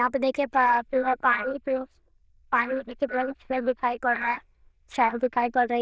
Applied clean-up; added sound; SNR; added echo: neural diffusion model UNIVERSE++.